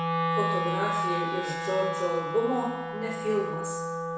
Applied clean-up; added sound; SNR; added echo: none; Wind instrument, woodwind instrument; 0 dB; reverberation time 1.0 s.